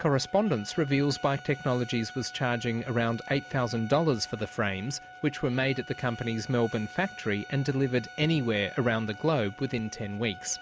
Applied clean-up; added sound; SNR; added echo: none; Bowed string instrument; 17 dB; none.